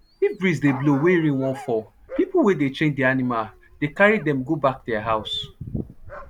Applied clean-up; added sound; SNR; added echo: none; Dog; 20 dB; none.